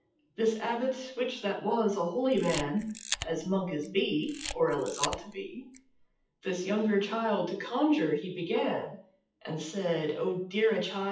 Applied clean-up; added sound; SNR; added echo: classical method WPE with log-MMSE.